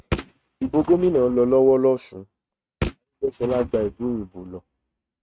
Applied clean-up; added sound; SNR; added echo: neural mask model RNNoise.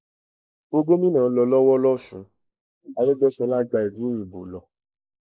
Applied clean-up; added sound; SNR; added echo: neural mask model Resemble Enhance denoiser.